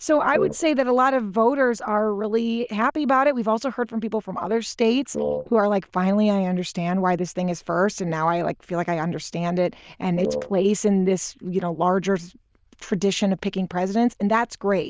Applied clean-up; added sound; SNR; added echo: neural diffusion model UNIVERSE++.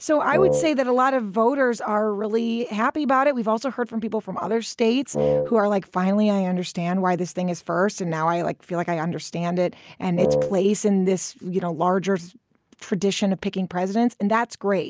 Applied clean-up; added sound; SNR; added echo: none; Wind instrument, woodwind instrument; 1 dB; none.